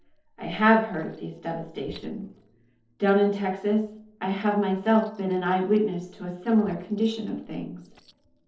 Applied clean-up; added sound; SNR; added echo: neural separator model SepFormer DNS4.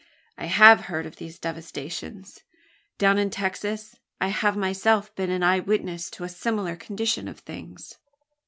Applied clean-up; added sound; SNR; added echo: none; none; none; none.